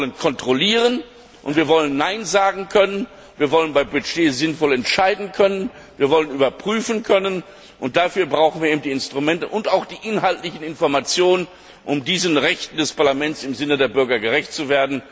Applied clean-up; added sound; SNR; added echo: none; none; none; none.